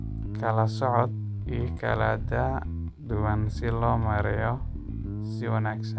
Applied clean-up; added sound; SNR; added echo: none; Bass guitar; 3 dB; none.